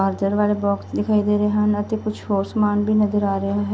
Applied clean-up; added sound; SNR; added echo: none; none; none; none.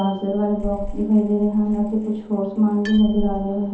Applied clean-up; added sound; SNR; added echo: none; Bicycle bell; 12 dB; reverberation time 0.6 s.